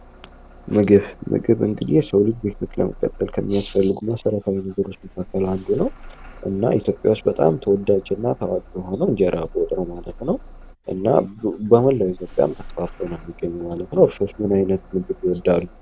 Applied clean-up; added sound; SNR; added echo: none; Engine starting / Bus; 20 dB; none.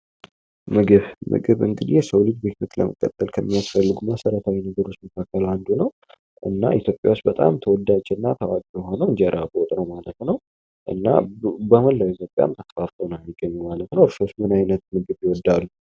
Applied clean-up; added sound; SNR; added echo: none; none; none; none.